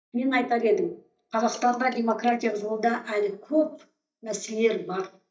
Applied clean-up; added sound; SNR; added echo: neural mask model DeepFilterNet 3.